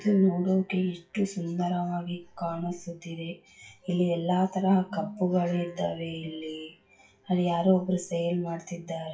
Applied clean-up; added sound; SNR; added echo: classical method WPE with log-MMSE.